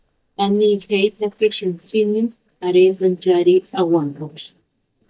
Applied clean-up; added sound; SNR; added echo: neural mask model DeepFilterNet 3.